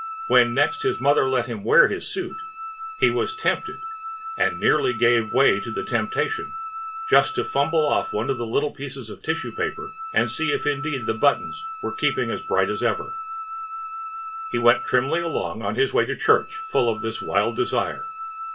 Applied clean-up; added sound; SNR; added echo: none; Wind instrument, woodwind instrument; 9 dB; reverberation time 0.2 s.